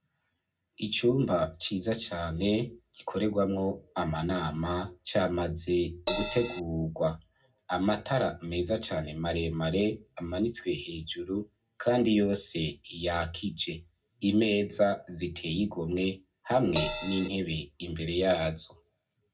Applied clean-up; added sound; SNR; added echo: none; Crash cymbal; 3 dB; reverberation time 0.3 s.